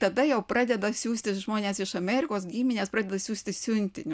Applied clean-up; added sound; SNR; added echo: none; none; none; none.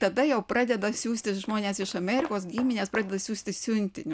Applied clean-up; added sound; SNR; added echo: none; Walk, footsteps; 17 dB; none.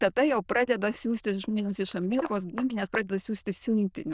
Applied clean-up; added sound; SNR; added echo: neural diffusion model UNIVERSE++.